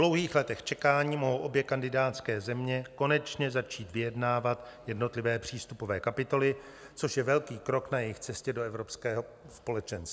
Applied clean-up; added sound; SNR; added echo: none; none; none; none.